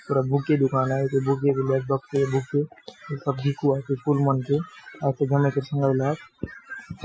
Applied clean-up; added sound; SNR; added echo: classical method Wiener filter.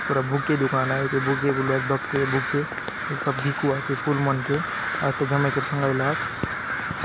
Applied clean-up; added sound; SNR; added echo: none; Crow; 4 dB; none.